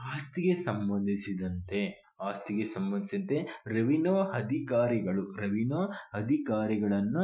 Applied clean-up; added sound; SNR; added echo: classical method Wiener filter.